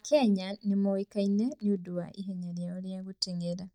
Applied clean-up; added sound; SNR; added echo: neural mask model DeepFilterNet 3.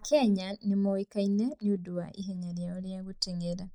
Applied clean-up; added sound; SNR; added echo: neural mask model Resemble Enhance denoiser.